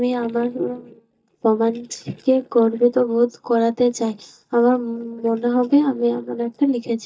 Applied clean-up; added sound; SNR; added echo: neural mask model DeepFilterNet 3.